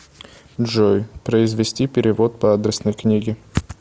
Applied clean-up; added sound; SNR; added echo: none; none; none; none.